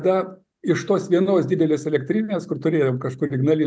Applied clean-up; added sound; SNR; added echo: none; none; none; none.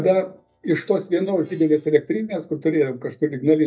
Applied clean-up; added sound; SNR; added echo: neural mask model DeepFilterNet 3.